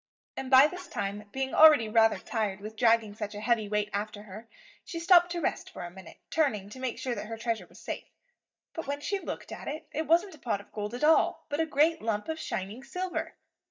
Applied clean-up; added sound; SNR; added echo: neural mask model DeepFilterNet 3.